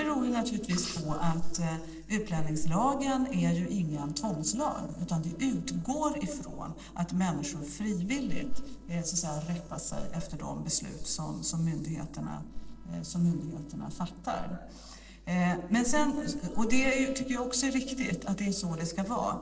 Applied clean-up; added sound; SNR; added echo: neural separator model SepFormer DNS4.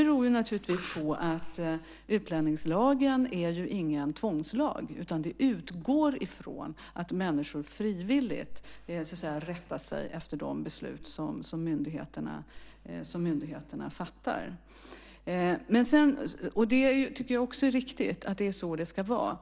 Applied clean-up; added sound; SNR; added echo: none; none; none; none.